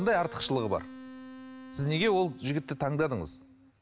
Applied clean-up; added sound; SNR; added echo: none; Wind instrument, woodwind instrument; 16 dB; none.